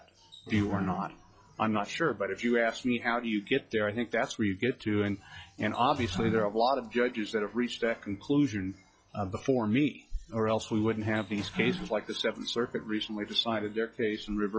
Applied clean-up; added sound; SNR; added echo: classical method log-MMSE.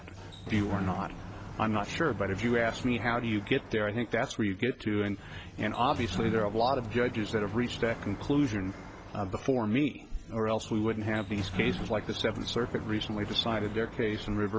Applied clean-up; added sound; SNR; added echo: none; Sliding door; 11 dB; none.